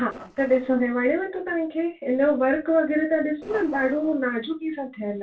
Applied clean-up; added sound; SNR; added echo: neural separator model SepFormer DNS4.